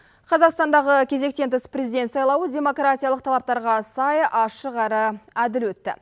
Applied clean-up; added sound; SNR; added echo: none; none; none; none.